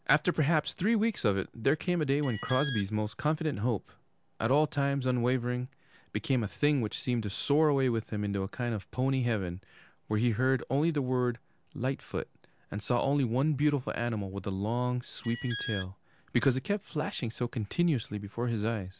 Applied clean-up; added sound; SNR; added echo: none; Alarm; 11 dB; none.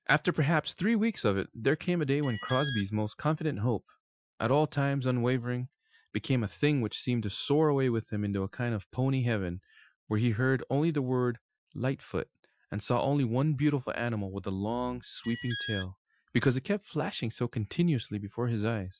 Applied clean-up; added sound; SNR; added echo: classical method Wiener filter.